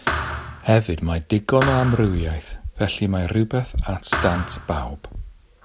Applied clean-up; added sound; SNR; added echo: none; Thump, thud; 7 dB; none.